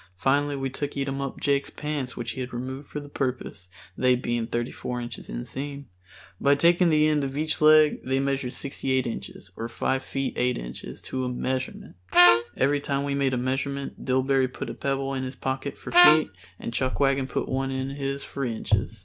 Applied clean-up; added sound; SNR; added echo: none; Harmonica; -4 dB; none.